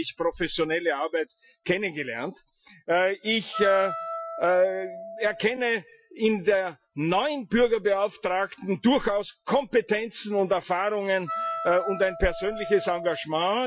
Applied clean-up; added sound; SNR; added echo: classical method Wiener filter.